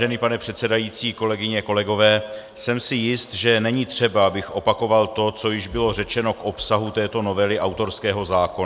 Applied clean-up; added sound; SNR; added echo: none; none; none; none.